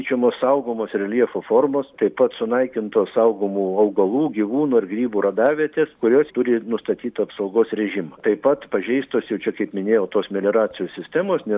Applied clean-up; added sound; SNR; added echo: none; none; none; none.